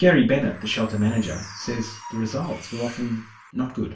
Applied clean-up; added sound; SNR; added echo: none; Bird; 18 dB; reverberation time 0.3 s.